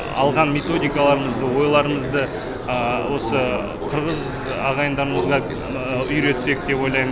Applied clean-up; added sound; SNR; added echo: none; none; none; none.